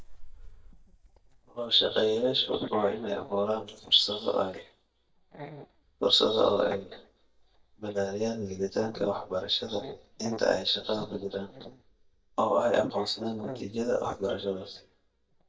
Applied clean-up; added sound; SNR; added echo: neural mask model DeepFilterNet 3.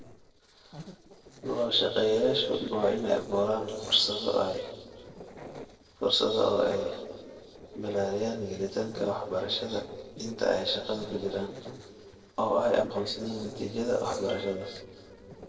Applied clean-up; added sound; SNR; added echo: neural separator model SepFormer DNS4.